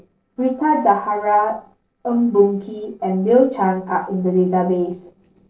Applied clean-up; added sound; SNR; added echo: neural separator model SepFormer DNS4.